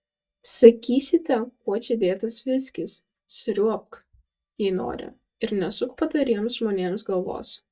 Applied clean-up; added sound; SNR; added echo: neural mask model DeepFilterNet 3.